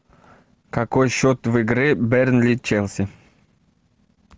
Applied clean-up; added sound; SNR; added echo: none; none; none; none.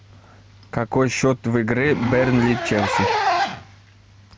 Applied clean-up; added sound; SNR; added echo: none; Zipper (clothing); 4 dB; none.